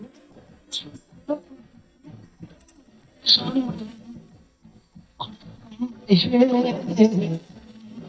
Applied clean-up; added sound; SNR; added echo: neural mask model DeepFilterNet 3.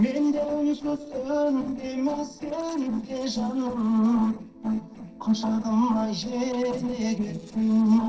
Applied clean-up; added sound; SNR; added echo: neural separator model SepFormer DNS4.